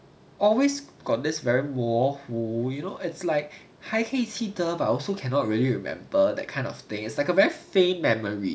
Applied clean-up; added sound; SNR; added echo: none; none; none; none.